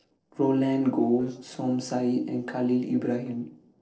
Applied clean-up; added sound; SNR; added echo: neural separator model SepFormer DNS4.